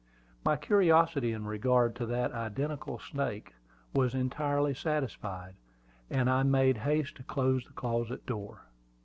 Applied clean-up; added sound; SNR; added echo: none; none; none; none.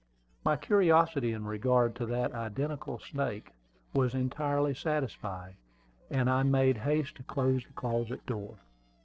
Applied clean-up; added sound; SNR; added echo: neural separator model SepFormer DNS4.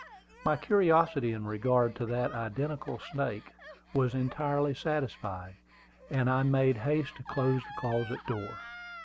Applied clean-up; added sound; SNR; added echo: none; Gasp; 18 dB; none.